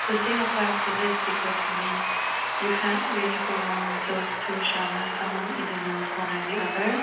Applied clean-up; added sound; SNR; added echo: none; Applause / Crowd / Cheering; -1 dB; reverberation time 0.9 s.